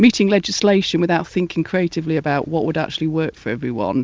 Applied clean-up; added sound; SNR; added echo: none; none; none; none.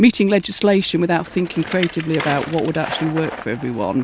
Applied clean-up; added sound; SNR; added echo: none; Bicycle; 13 dB; none.